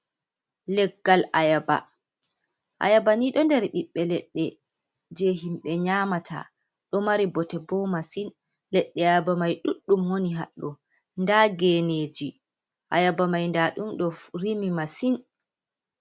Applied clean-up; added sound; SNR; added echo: none; none; none; none.